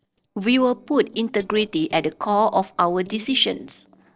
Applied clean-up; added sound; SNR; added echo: neural separator model SepFormer DNS4.